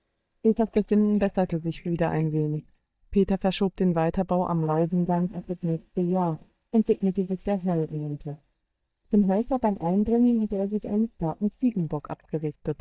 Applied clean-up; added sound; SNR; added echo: neural mask model DeepFilterNet 3.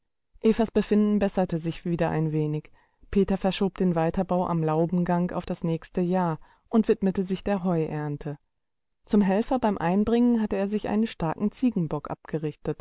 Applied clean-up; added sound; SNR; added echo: none; none; none; none.